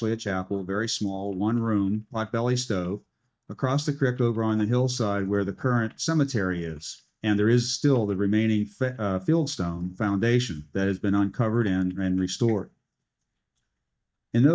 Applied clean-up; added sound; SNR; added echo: neural mask model DeepFilterNet 3.